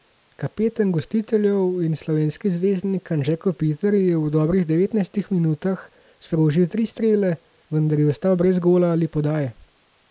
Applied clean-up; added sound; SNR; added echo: none; none; none; none.